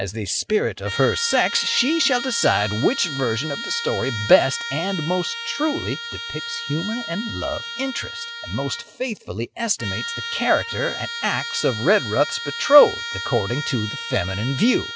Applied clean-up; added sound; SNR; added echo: none; Trumpet; 8 dB; none.